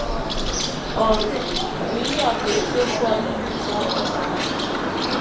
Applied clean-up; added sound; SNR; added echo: none; Bird; -3 dB; reverberation time 0.3 s.